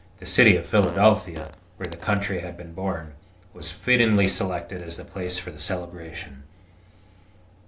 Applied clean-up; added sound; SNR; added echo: none; Fart; 14 dB; none.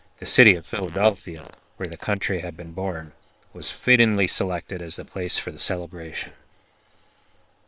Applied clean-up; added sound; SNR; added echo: neural separator model SepFormer WHAM!.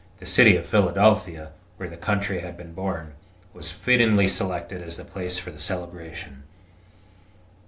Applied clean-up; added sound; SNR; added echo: none; none; none; none.